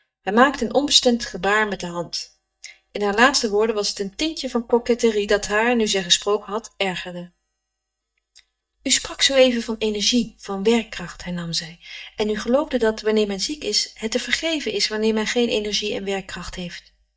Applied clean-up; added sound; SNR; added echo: neural mask model DeepFilterNet 3.